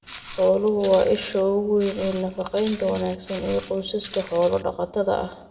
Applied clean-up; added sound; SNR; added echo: none; Walk, footsteps; 18 dB; reverberation time 1.0 s.